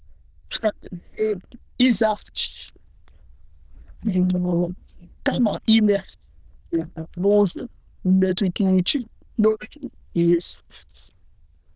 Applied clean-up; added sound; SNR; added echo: neural diffusion model UNIVERSE++.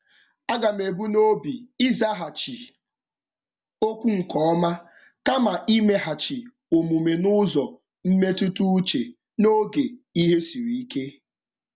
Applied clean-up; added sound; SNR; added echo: none; none; none; none.